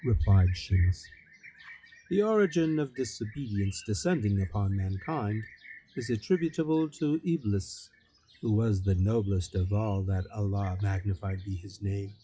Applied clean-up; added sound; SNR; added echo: classical method WPE with log-MMSE.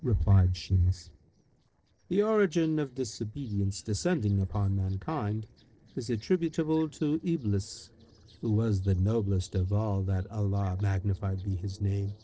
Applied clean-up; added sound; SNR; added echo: neural separator model SepFormer DNS4.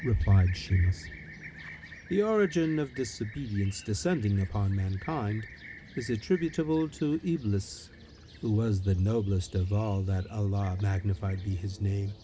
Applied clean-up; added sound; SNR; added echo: none; Fixed-wing aircraft, airplane; 18 dB; reverberation time 0.3 s.